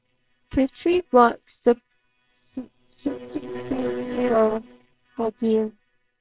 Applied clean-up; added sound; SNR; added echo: neural separator model SepFormer WHAMR!.